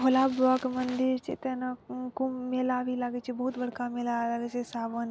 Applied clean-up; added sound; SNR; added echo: none; none; none; none.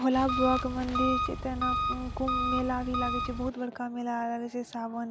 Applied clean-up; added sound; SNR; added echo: none; Engine; 1 dB; none.